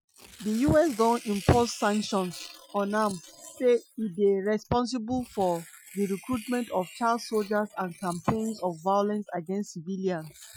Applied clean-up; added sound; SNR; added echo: classical method Wiener filter.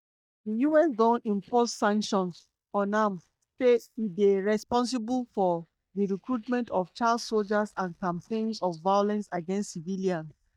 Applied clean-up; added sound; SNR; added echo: neural mask model DeepFilterNet 3.